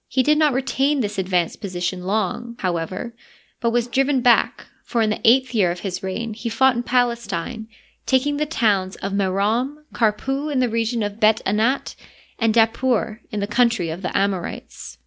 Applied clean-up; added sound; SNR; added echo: none; none; none; none.